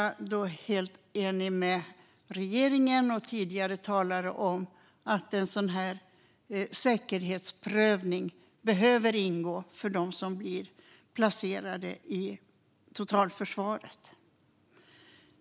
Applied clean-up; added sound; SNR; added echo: none; none; none; none.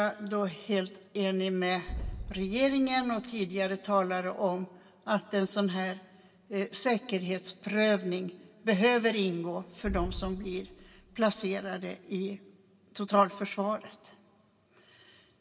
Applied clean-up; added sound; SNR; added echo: none; Boom; 11 dB; reverberation time 1.6 s.